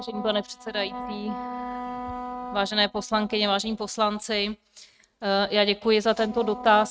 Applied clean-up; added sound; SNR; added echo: neural mask model RNNoise.